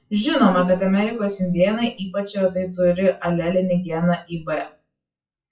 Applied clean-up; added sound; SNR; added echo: classical method WPE with log-MMSE.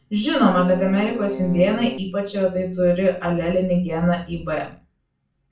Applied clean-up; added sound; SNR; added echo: none; Keyboard (musical); 9 dB; reverberation time 0.3 s.